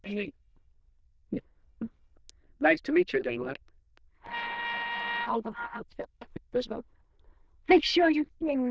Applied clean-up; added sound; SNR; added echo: neural diffusion model UNIVERSE++.